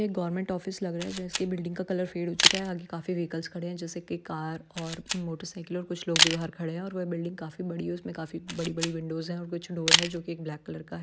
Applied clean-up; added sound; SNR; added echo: none; Camera; -1 dB; none.